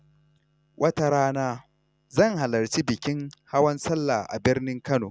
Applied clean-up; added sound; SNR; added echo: none; none; none; none.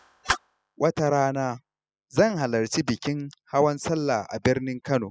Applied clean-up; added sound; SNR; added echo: classical method spectral subtraction.